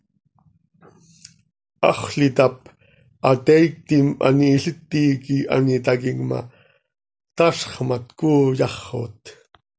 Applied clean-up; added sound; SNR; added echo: none; none; none; none.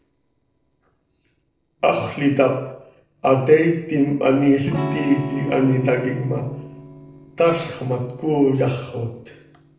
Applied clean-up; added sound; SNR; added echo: neural separator model SepFormer DNS4.